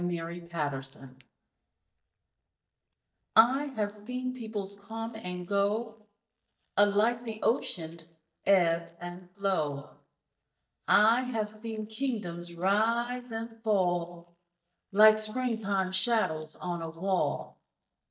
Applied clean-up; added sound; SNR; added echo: neural mask model DeepFilterNet 3.